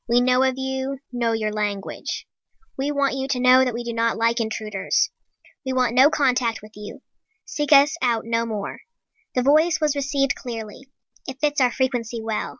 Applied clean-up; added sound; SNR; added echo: none; none; none; none.